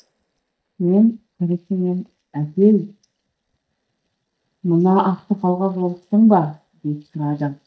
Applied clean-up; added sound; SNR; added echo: neural mask model DeepFilterNet 3.